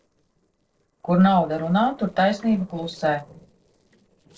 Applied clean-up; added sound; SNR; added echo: neural separator model SepFormer DNS4.